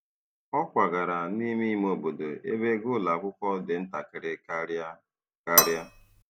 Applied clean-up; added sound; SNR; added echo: none; Cutlery, silverware / Dishes, pots, and pans; -5 dB; none.